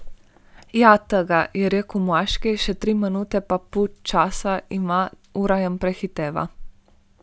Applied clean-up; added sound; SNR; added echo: none; none; none; none.